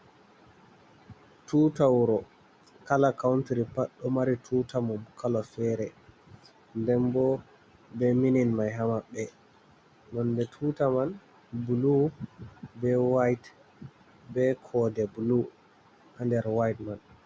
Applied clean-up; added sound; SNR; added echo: none; none; none; none.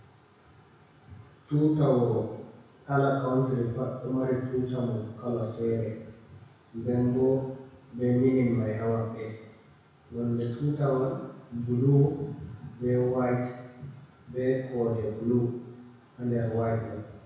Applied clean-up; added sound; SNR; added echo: none; none; none; reverberation time 1.0 s.